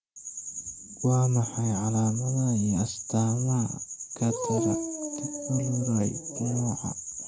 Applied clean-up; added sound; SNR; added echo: none; Dog; 7 dB; none.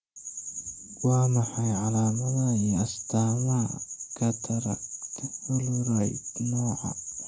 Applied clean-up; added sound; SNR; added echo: none; none; none; none.